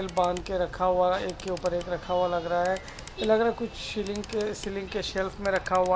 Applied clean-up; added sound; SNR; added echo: none; Camera; 17 dB; none.